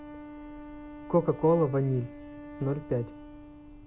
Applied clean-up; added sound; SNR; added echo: none; Wind instrument, woodwind instrument; 14 dB; none.